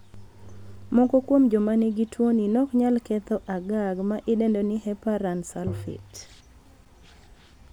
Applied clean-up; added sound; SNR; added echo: none; Tap; 11 dB; none.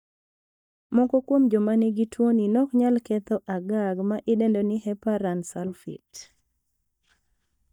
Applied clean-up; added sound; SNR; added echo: neural mask model DeepFilterNet 3.